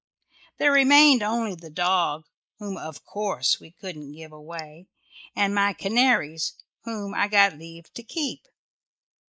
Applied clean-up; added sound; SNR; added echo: neural mask model Resemble Enhance denoiser.